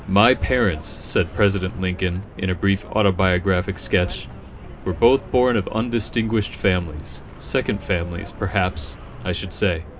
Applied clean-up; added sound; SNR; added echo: none; Car; 14 dB; reverberation time 0.3 s.